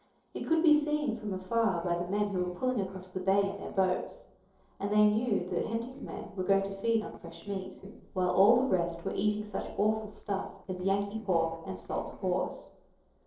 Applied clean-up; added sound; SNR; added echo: neural separator model SepFormer DNS4.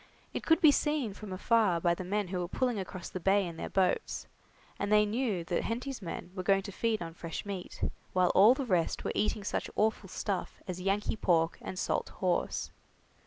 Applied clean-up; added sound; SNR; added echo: none; none; none; none.